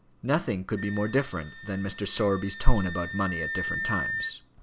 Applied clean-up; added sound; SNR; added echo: none; Wind instrument, woodwind instrument; 10 dB; none.